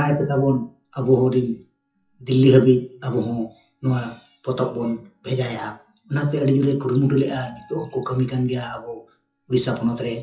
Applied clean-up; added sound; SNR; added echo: classical method WPE with log-MMSE.